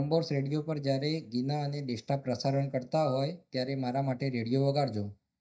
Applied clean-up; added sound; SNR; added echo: neural mask model DeepFilterNet 3.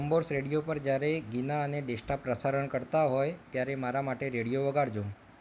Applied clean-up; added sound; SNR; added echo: none; none; none; none.